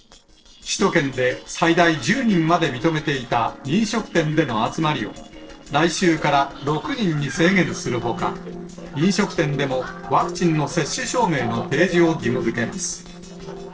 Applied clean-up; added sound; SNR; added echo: neural separator model SepFormer DNS4.